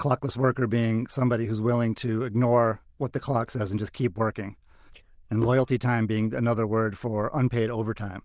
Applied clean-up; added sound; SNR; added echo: neural diffusion model UNIVERSE++.